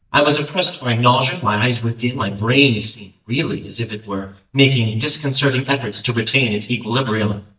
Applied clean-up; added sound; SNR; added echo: neural mask model DeepFilterNet 3.